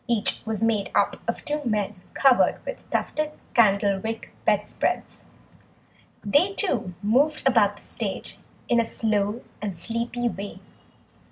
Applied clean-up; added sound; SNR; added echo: none; none; none; none.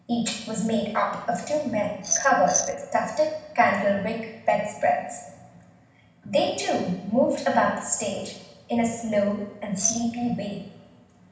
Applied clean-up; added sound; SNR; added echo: none; Glass; 2 dB; reverberation time 0.9 s.